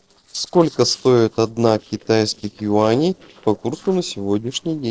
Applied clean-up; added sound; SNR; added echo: neural separator model SepFormer DNS4.